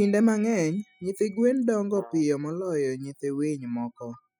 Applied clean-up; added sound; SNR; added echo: classical method spectral subtraction.